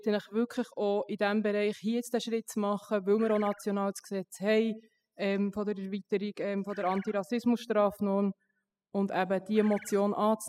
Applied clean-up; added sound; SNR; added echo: classical method spectral subtraction.